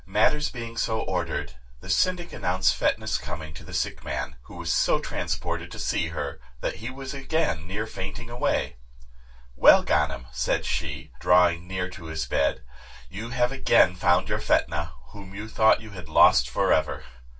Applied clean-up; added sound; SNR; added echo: none; none; none; reverberation time 0.2 s.